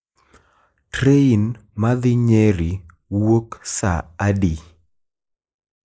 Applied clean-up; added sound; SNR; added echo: neural mask model Resemble Enhance denoiser.